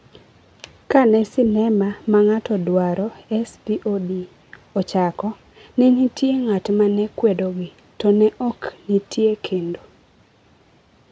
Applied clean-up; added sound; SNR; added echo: none; none; none; none.